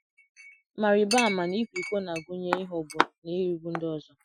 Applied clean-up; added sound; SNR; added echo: classical method Wiener filter.